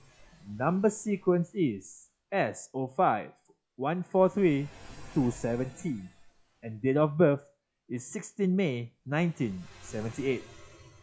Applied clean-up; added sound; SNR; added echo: classical method log-MMSE.